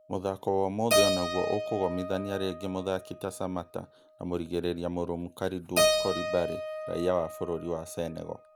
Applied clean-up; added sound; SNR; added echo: none; Keyboard (musical); 1 dB; none.